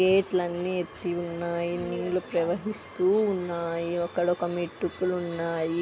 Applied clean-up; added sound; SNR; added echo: none; none; none; none.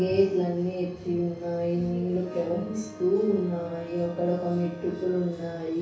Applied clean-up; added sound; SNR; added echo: none; Wind instrument, woodwind instrument; 20 dB; reverberation time 0.6 s.